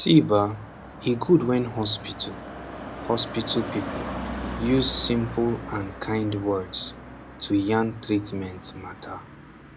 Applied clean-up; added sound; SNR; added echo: none; Car passing by; 14 dB; none.